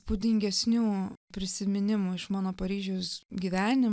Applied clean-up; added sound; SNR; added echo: none; none; none; none.